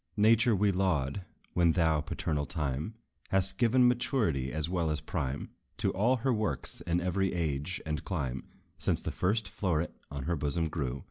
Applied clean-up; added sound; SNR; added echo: none; none; none; none.